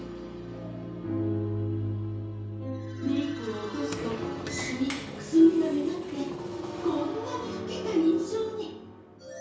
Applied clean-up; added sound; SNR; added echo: none; Sliding door; 15 dB; reverberation time 0.6 s.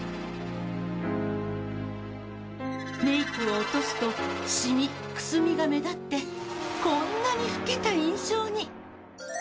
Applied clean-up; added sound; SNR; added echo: none; none; none; none.